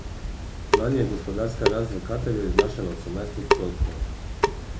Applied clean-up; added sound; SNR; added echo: none; Drip / Sink (filling or washing) / Water tap, faucet; -3 dB; reverberation time 0.3 s.